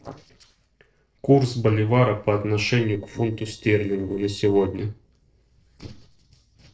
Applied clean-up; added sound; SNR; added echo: neural separator model SepFormer DNS4.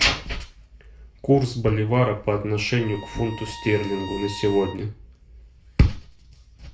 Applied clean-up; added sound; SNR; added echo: none; Bowed string instrument; 16 dB; reverberation time 0.4 s.